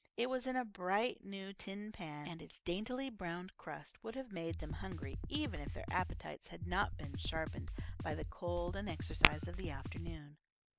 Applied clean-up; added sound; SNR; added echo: none; Tap / Glass + Drum kit; -2 dB; none.